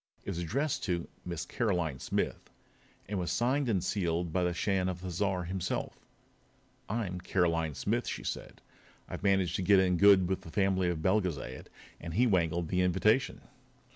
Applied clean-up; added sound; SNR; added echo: none; none; none; none.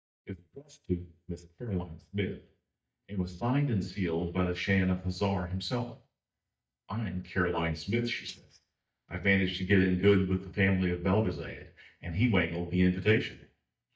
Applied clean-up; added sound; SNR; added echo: neural mask model DeepFilterNet 3.